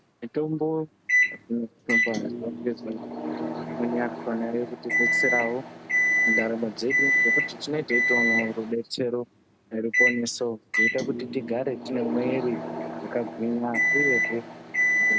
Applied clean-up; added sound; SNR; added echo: none; Microwave oven; -3 dB; none.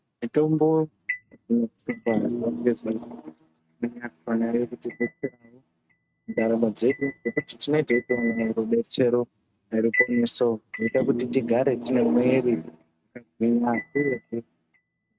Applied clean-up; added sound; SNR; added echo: neural mask model RNNoise.